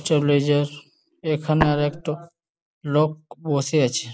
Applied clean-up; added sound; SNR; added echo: none; Tap; 3 dB; none.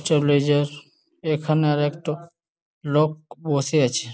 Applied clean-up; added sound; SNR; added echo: none; none; none; none.